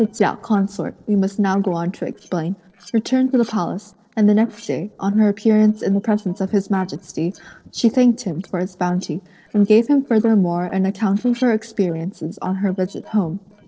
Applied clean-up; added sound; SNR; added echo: neural separator model SepFormer DNS4.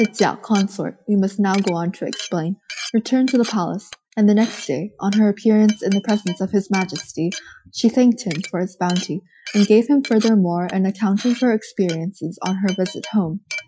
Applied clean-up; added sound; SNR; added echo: classical method Wiener filter.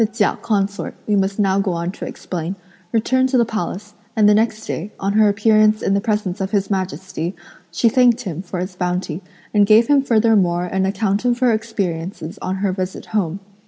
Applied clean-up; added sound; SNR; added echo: none; none; none; none.